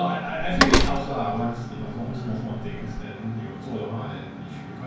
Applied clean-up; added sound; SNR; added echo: none; Slam; -3 dB; reverberation time 0.5 s.